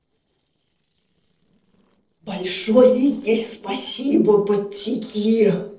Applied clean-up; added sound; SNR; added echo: neural separator model SepFormer DNS4.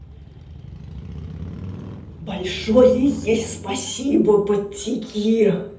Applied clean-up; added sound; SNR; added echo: none; Motorcycle / Crow; 15 dB; reverberation time 0.7 s.